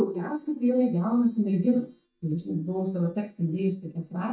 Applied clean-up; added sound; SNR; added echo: neural mask model DeepFilterNet 3.